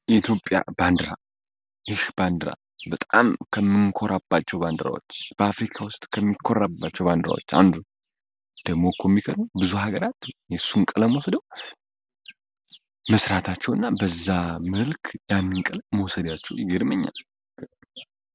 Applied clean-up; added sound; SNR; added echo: none; none; none; none.